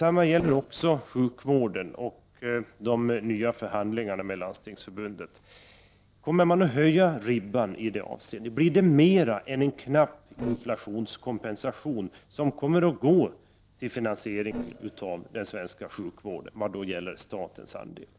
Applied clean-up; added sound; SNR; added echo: neural separator model SepFormer DNS4.